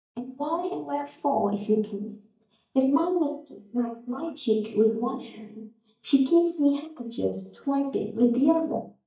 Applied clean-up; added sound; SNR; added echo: neural mask model DeepFilterNet 3.